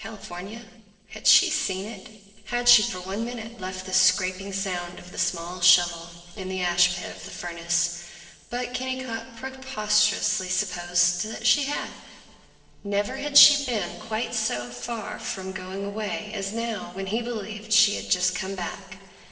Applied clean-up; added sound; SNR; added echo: neural separator model SepFormer DNS4.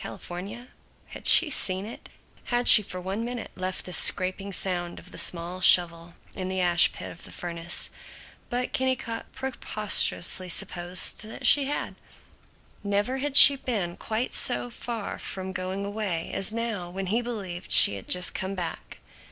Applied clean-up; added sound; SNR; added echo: none; none; none; none.